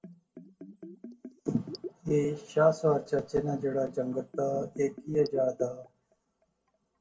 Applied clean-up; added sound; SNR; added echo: none; Bathtub (filling or washing); 16 dB; reverberation time 0.2 s.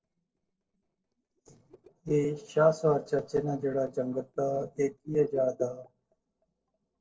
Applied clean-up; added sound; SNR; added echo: neural separator model SepFormer DNS4.